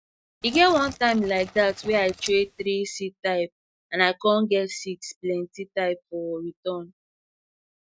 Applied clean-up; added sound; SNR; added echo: neural mask model RNNoise.